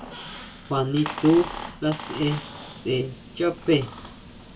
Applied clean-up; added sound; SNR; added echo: none; Squeak; 12 dB; reverberation time 0.2 s.